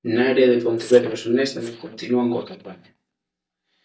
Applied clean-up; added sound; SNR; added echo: neural mask model DeepFilterNet 3.